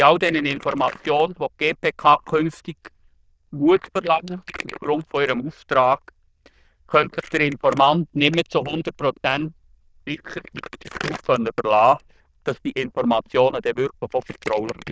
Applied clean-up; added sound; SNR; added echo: neural diffusion model UNIVERSE++.